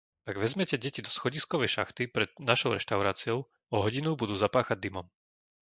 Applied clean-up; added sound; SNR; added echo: neural mask model DeepFilterNet 3.